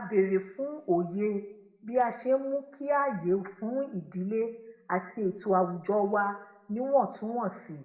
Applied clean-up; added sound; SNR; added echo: none; none; none; reverberation time 0.8 s.